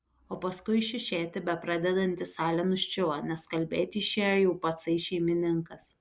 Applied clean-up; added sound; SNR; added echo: none; none; none; none.